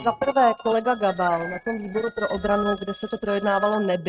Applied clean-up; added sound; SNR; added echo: neural mask model RNNoise.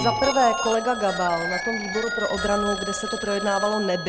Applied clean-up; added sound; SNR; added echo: none; Telephone; 5 dB; none.